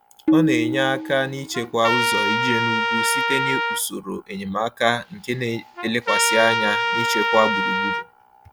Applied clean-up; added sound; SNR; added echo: none; Tabla + Trumpet; -1 dB; none.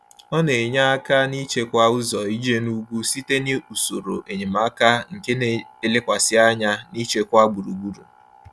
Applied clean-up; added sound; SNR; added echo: none; none; none; none.